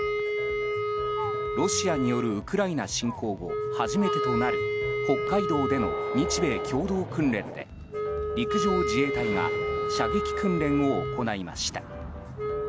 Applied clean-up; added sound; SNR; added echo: none; Wind instrument, woodwind instrument; 1 dB; none.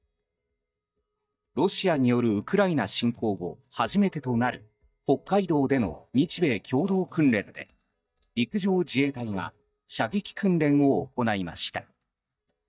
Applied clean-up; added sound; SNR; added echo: neural mask model DeepFilterNet 3.